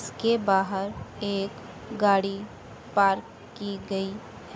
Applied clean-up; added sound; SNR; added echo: none; none; none; none.